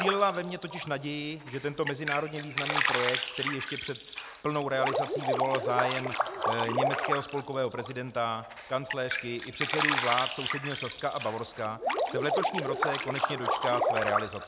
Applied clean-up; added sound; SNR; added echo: none; Drip; 0 dB; none.